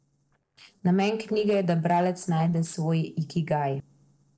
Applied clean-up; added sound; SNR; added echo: neural separator model SepFormer DNS4.